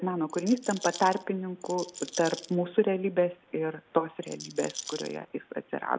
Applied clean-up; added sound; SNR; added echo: none; Rattle; 13 dB; none.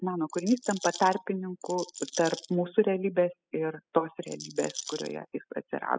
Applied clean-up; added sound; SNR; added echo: classical method spectral subtraction.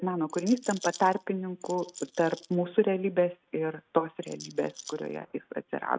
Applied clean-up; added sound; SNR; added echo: neural mask model RNNoise.